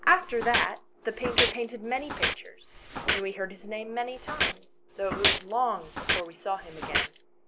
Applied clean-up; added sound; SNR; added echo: none; Walk, footsteps; 0 dB; none.